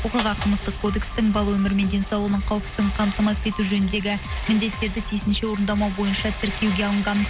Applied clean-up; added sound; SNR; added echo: none; Rattle; 14 dB; none.